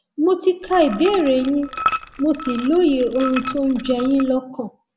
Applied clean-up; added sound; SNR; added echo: none; Liquid; 10 dB; none.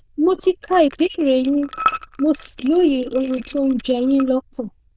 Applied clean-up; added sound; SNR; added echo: neural diffusion model UNIVERSE++.